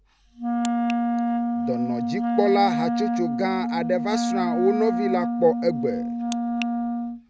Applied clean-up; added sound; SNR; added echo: none; Wind instrument, woodwind instrument; -2 dB; none.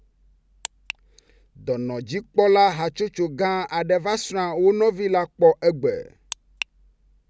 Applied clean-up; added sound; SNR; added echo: none; none; none; none.